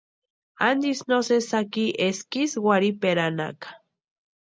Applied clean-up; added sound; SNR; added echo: none; none; none; none.